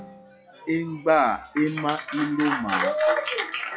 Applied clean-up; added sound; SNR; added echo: classical method log-MMSE.